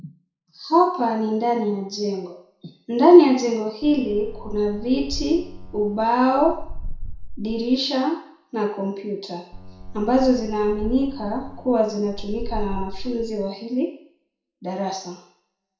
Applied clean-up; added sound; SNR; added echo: none; Boat, Water vehicle; 9 dB; reverberation time 0.6 s.